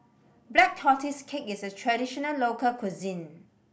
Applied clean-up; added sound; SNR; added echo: none; none; none; none.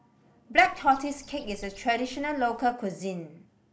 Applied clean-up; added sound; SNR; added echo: none; Bird; 20 dB; none.